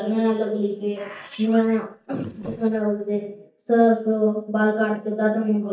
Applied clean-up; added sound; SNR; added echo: neural mask model DeepFilterNet 3.